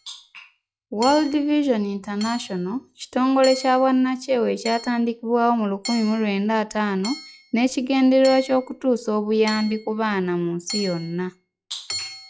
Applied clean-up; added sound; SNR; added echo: classical method log-MMSE.